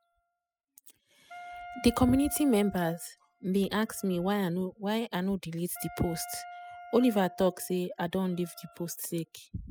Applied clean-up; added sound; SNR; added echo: classical method spectral subtraction.